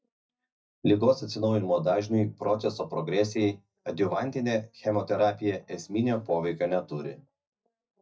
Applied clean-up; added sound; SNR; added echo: neural mask model DeepFilterNet 3.